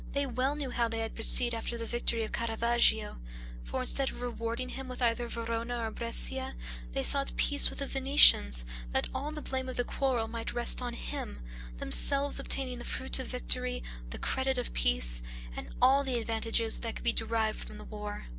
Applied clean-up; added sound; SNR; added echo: none; none; none; none.